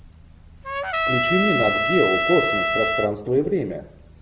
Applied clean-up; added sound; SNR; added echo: none; Trumpet; -1 dB; none.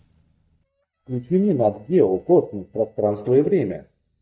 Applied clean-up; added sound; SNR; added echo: neural mask model DeepFilterNet 3.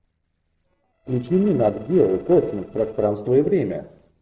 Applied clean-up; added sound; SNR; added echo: neural separator model SepFormer DNS4.